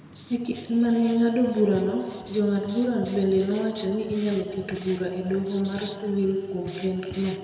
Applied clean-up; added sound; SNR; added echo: none; Writing; 19 dB; reverberation time 2.4 s.